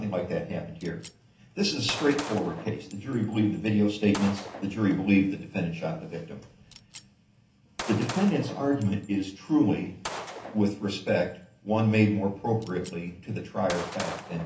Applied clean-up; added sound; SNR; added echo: none; Gunshot, gunfire; 15 dB; reverberation time 0.3 s.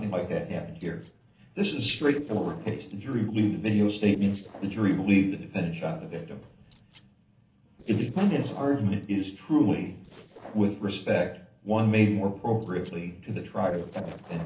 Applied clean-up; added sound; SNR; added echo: neural separator model SepFormer DNS4.